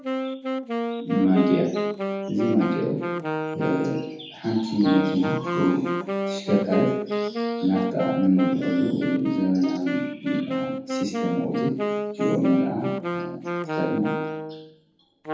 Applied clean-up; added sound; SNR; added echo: none; Wind instrument, woodwind instrument; 3 dB; reverberation time 0.9 s.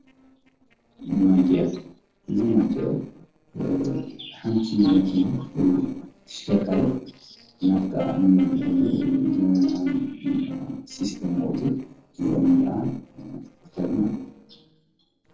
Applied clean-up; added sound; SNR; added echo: neural separator model SepFormer DNS4.